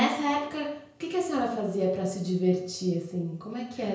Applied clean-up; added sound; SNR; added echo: none; none; none; reverberation time 0.5 s.